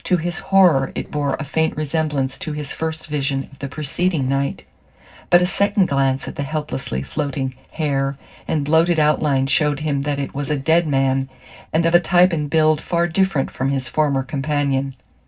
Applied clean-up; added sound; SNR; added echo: neural separator model SepFormer DNS4.